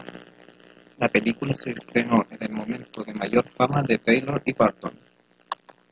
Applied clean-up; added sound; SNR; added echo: none; none; none; none.